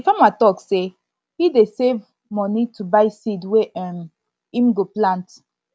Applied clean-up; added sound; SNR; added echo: none; none; none; none.